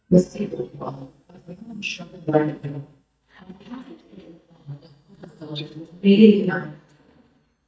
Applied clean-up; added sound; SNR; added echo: neural mask model DeepFilterNet 3.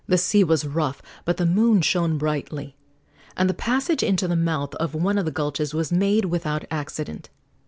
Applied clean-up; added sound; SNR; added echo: none; none; none; none.